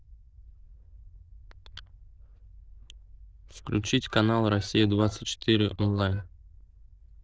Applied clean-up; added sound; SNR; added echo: neural diffusion model UNIVERSE++.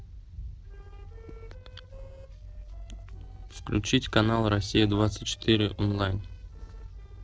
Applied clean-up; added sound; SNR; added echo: neural separator model SepFormer DNS4.